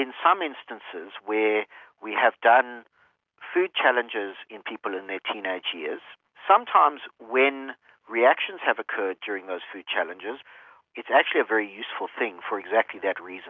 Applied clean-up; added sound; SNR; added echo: none; none; none; none.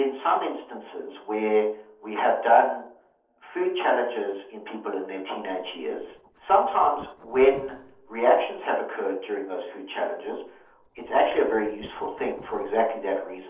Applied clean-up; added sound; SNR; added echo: neural separator model SepFormer DNS4.